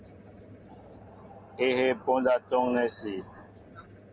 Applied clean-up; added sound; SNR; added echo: none; none; none; none.